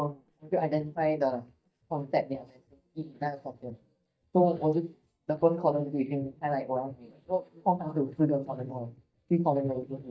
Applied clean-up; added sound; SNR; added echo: neural mask model DeepFilterNet 3.